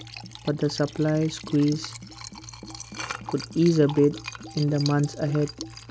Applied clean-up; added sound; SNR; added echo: none; Liquid; 13 dB; none.